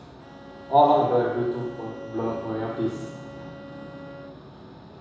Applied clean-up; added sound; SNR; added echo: none; Bowed string instrument; 17 dB; reverberation time 1.0 s.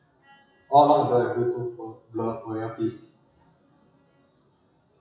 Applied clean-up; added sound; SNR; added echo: classical method WPE with log-MMSE.